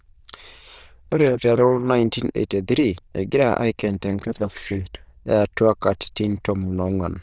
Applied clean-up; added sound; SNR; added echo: neural diffusion model UNIVERSE++.